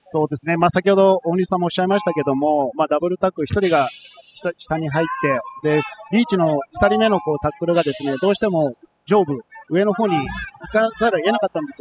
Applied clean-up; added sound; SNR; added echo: classical method spectral subtraction.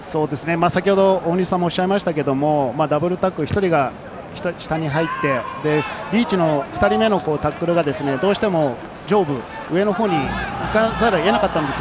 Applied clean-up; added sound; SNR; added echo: none; none; none; none.